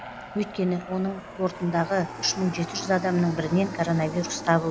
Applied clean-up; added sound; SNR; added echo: none; Aircraft; 11 dB; none.